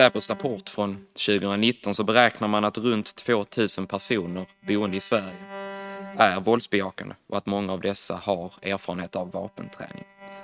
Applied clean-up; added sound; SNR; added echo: neural mask model RNNoise.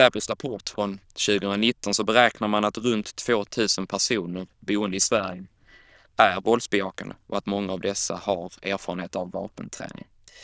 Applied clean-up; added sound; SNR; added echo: neural diffusion model UNIVERSE++.